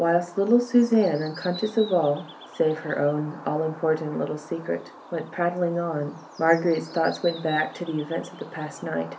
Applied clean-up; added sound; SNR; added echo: none; Bird; 18 dB; reverberation time 0.3 s.